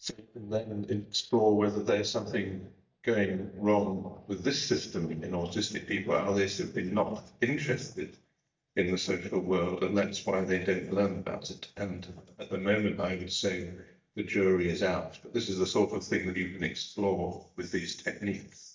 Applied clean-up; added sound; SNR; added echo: neural mask model DeepFilterNet 3.